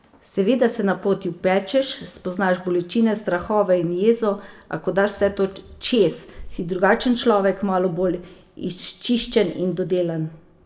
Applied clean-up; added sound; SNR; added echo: none; none; none; reverberation time 0.7 s.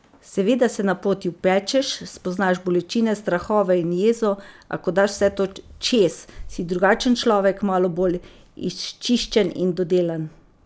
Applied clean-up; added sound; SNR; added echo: none; none; none; none.